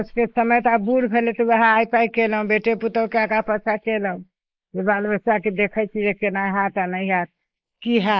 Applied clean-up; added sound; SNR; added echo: neural mask model Resemble Enhance denoiser.